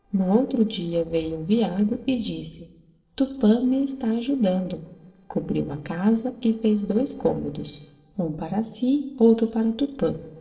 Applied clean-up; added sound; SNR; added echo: neural separator model SepFormer DNS4.